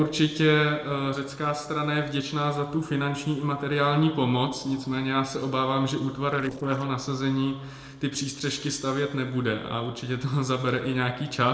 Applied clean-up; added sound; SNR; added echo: neural separator model SepFormer DNS4.